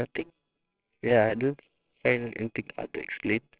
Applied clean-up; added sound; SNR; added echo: neural separator model SepFormer WHAMR!.